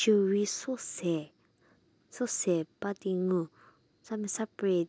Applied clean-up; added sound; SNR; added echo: none; none; none; none.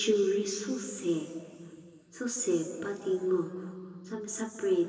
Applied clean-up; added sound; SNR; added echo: none; none; none; reverberation time 2.7 s.